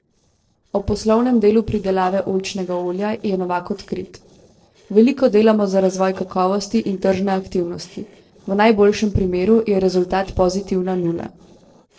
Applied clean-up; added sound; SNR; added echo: neural separator model SepFormer DNS4.